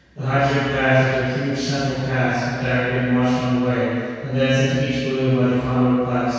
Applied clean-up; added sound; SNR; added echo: none; none; none; reverberation time 2.0 s.